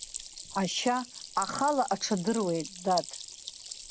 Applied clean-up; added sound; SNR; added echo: none; Stream; 11 dB; none.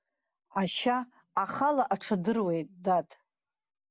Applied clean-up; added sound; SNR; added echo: none; none; none; none.